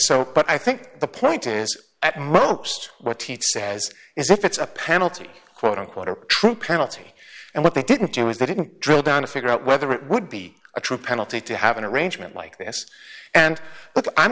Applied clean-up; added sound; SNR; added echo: none; none; none; none.